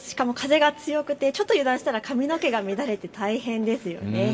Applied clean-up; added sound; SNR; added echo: none; Cough; 20 dB; reverberation time 1.4 s.